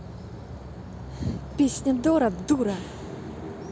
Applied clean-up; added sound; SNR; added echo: none; none; none; none.